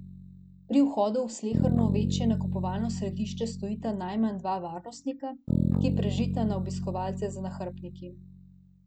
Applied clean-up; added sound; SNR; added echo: none; Bass guitar; 0 dB; none.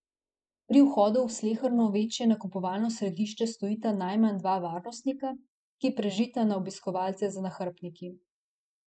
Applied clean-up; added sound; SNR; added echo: neural mask model Resemble Enhance denoiser.